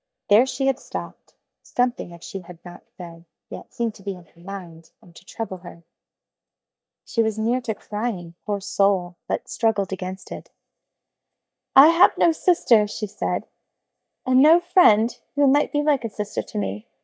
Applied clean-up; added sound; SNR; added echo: neural mask model DeepFilterNet 3.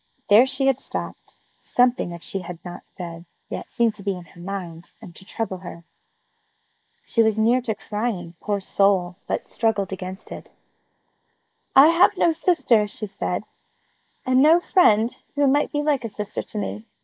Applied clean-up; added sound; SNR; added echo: neural mask model Resemble Enhance denoiser.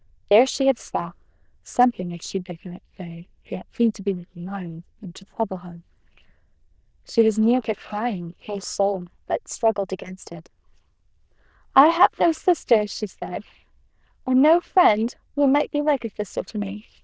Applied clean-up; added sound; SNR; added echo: neural diffusion model UNIVERSE++.